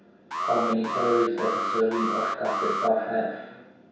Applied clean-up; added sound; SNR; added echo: none; Alarm; 3 dB; reverberation time 0.7 s.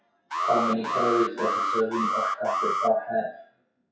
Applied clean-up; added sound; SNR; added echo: classical method WPE with log-MMSE.